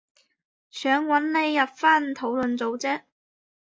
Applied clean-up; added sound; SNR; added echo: none; none; none; none.